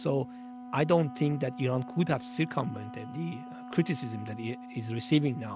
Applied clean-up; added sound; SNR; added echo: none; Wind instrument, woodwind instrument; 13 dB; none.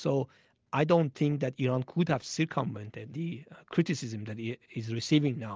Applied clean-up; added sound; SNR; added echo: none; none; none; none.